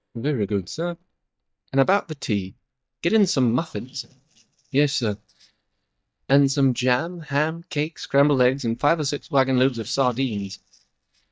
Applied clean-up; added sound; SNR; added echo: neural mask model DeepFilterNet 3.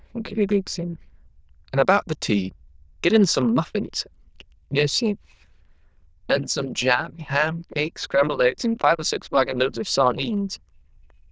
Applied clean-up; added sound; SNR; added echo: neural diffusion model UNIVERSE++.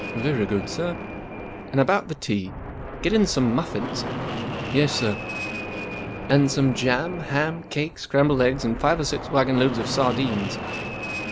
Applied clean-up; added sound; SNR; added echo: none; Fixed-wing aircraft, airplane; 8 dB; none.